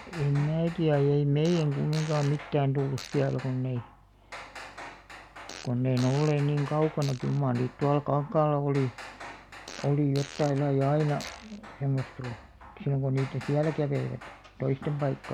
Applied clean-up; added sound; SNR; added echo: none; Hammer + Fart; 17 dB; none.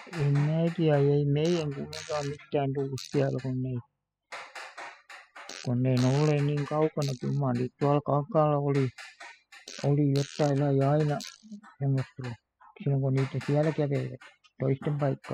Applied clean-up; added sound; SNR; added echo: classical method spectral subtraction.